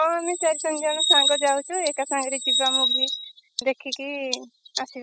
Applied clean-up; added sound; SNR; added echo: classical method spectral subtraction.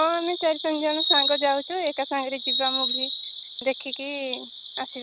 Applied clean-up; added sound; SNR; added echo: none; Bird vocalization, bird call, bird song; -2 dB; none.